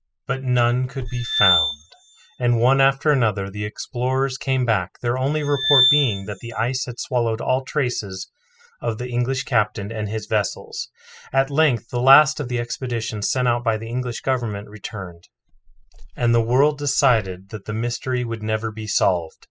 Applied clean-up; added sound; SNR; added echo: classical method spectral subtraction.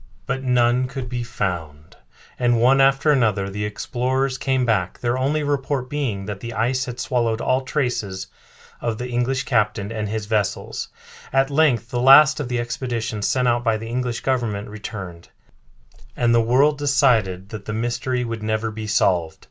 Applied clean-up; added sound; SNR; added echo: none; none; none; none.